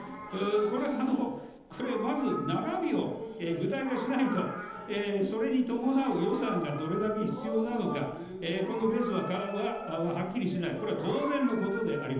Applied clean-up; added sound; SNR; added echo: none; Meow; 13 dB; reverberation time 0.9 s.